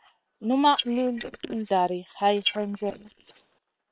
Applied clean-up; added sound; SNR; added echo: neural separator model SepFormer WHAM!.